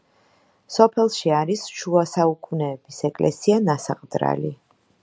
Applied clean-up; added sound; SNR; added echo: none; none; none; none.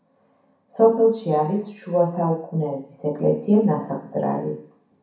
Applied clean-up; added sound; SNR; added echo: none; none; none; reverberation time 0.6 s.